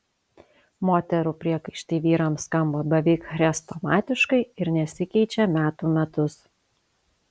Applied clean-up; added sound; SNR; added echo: none; none; none; none.